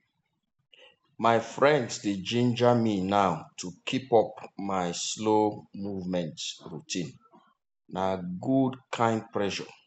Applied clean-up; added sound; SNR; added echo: none; none; none; none.